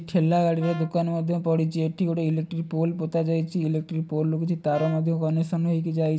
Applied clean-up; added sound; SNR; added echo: none; Brass instrument; 19 dB; none.